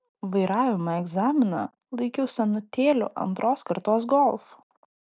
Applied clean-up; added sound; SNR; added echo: none; none; none; none.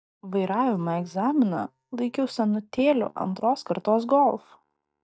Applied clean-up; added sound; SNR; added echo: neural mask model DeepFilterNet 3.